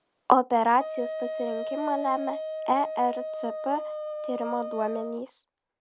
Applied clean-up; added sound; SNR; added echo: none; Wind instrument, woodwind instrument; 7 dB; none.